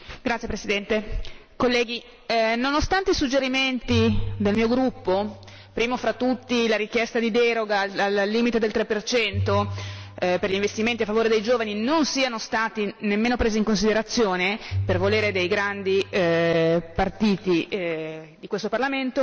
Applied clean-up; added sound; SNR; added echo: none; Bowed string instrument; 10 dB; none.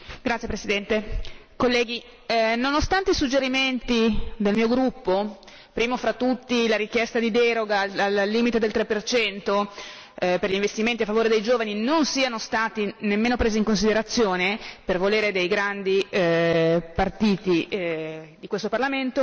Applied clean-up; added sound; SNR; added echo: none; none; none; none.